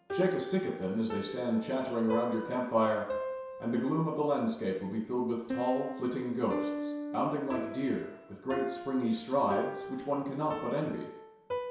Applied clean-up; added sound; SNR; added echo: none; Piano; 8 dB; reverberation time 0.7 s.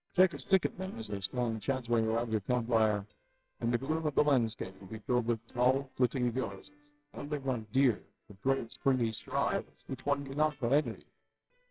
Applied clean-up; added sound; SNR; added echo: neural separator model SepFormer WHAMR!.